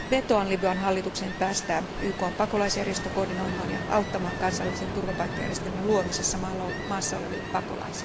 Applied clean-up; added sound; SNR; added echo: none; Ocean; 5 dB; none.